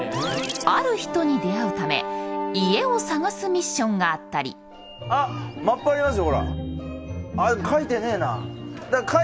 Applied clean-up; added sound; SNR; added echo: none; none; none; none.